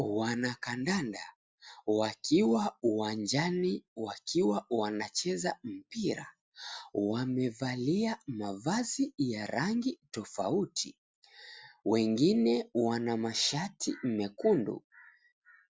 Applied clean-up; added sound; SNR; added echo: none; none; none; none.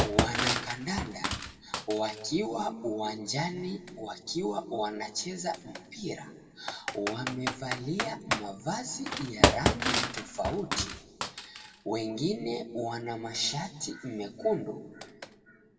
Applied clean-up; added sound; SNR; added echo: none; Computer keyboard; 0 dB; reverberation time 1.3 s.